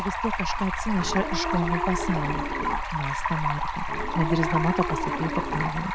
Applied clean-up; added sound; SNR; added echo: none; Stream + Growling; -1 dB; none.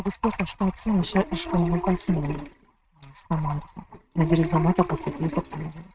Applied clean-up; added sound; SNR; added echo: neural mask model RNNoise.